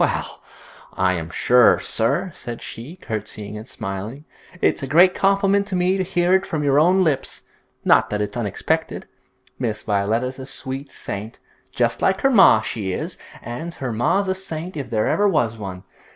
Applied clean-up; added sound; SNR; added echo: none; none; none; none.